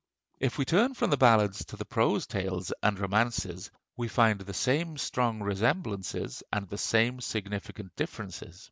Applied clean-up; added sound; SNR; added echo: none; none; none; none.